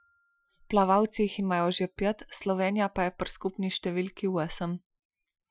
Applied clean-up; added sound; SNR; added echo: classical method Wiener filter.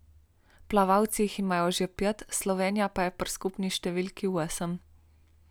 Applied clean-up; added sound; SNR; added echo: none; none; none; none.